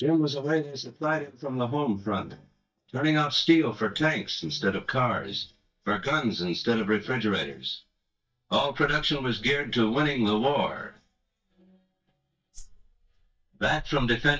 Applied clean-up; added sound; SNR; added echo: neural mask model DeepFilterNet 3.